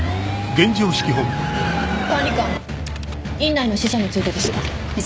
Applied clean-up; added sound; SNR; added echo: none; none; none; none.